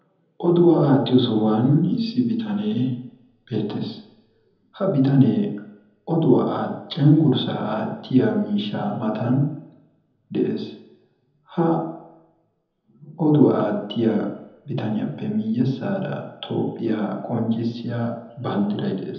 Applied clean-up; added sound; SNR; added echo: none; none; none; reverberation time 0.8 s.